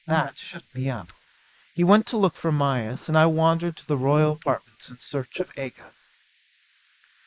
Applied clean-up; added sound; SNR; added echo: neural mask model Resemble Enhance denoiser.